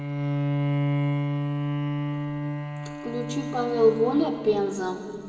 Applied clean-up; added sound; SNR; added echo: none; Bowed string instrument; 0 dB; reverberation time 2.4 s.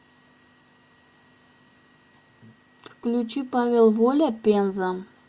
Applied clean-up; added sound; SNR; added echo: none; none; none; none.